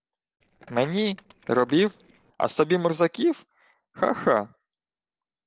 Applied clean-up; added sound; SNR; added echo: neural separator model SepFormer DNS4.